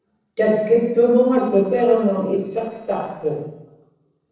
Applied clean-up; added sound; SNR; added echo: neural separator model SepFormer DNS4.